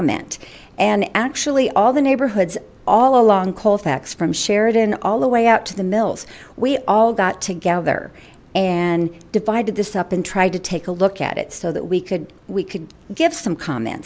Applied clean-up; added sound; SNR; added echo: none; none; none; none.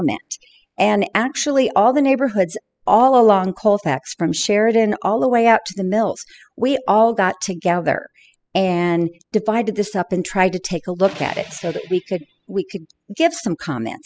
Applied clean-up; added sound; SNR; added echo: classical method spectral subtraction.